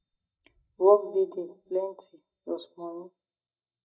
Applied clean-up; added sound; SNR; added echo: neural mask model DeepFilterNet 3.